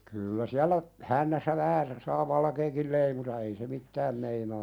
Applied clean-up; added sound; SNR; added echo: none; none; none; none.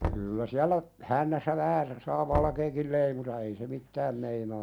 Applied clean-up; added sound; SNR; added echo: none; Knock; 10 dB; none.